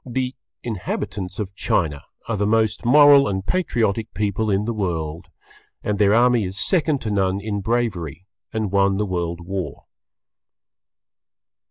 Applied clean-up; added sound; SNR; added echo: none; none; none; none.